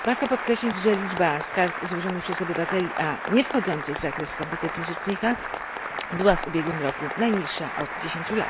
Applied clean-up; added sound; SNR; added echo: none; Applause; 6 dB; none.